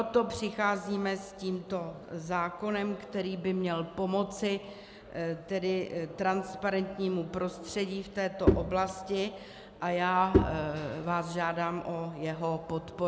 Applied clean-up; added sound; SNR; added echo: none; Bowed string instrument; 1 dB; none.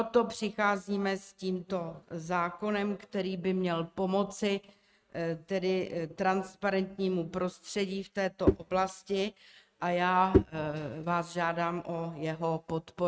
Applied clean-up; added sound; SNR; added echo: neural mask model RNNoise.